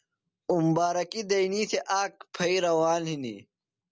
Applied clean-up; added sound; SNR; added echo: none; none; none; none.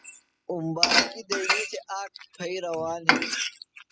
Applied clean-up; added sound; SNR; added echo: classical method spectral subtraction.